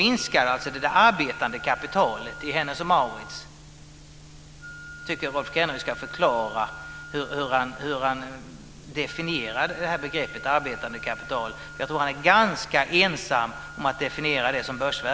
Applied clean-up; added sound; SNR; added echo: none; Wind instrument, woodwind instrument; 16 dB; none.